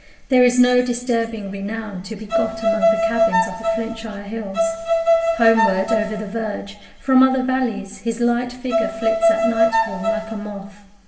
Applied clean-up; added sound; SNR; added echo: none; Bowed string instrument; -2 dB; reverberation time 0.9 s.